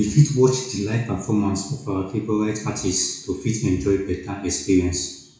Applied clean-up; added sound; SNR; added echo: none; none; none; reverberation time 0.6 s.